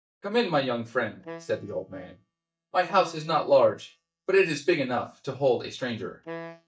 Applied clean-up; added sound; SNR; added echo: neural mask model DeepFilterNet 3.